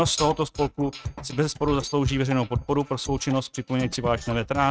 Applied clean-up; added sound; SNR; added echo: neural mask model RNNoise.